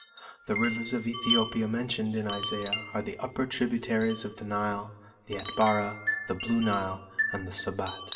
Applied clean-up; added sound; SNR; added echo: none; Wind chime; 5 dB; reverberation time 2.3 s.